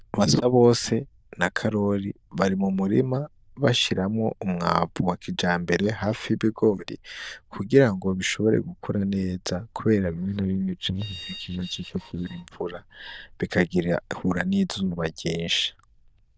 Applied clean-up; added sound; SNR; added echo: neural diffusion model UNIVERSE++.